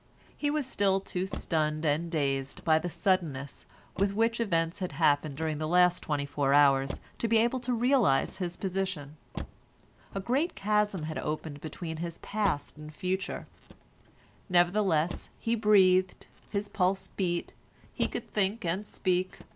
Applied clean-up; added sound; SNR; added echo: none; Motor vehicle (road); 17 dB; none.